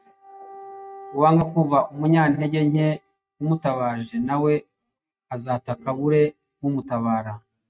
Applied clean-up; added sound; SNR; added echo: neural mask model RNNoise.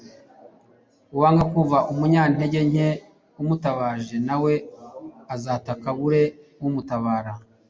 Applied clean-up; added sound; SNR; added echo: none; none; none; none.